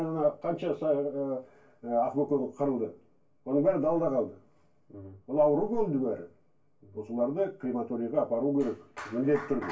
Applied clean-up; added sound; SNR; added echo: none; none; none; reverberation time 0.2 s.